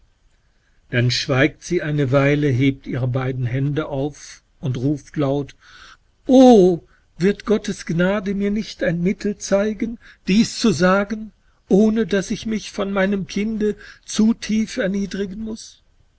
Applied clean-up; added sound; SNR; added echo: none; none; none; none.